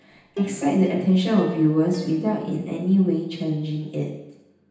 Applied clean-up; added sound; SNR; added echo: none; Plucked string instrument; 16 dB; reverberation time 0.9 s.